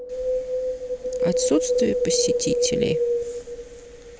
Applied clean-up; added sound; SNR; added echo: none; Wind; -4 dB; none.